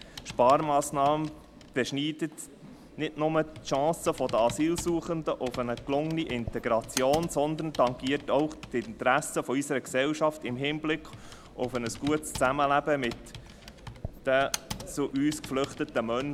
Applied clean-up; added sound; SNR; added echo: none; Computer keyboard; 15 dB; none.